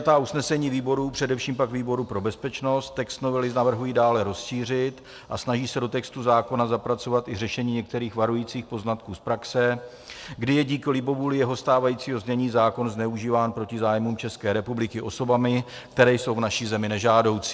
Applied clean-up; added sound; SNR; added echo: none; none; none; none.